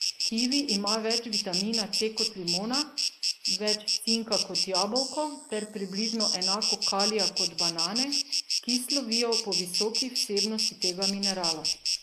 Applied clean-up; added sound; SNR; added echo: neural mask model Resemble Enhance denoiser.